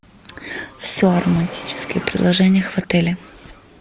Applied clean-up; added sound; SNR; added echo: none; Engine / Mechanisms; 16 dB; none.